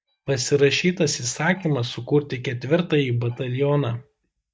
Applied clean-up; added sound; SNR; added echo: neural mask model DeepFilterNet 3.